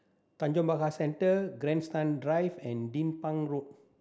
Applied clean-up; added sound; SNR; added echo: none; none; none; none.